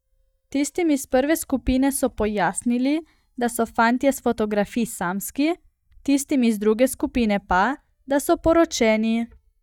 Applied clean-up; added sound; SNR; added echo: neural mask model DeepFilterNet 3.